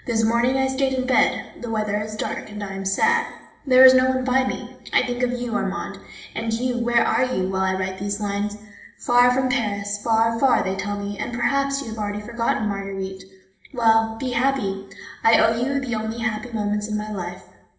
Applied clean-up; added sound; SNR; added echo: none; none; none; reverberation time 0.8 s.